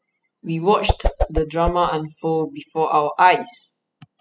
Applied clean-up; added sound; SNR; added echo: classical method spectral subtraction.